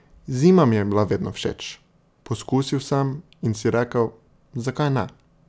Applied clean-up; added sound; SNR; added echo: none; none; none; none.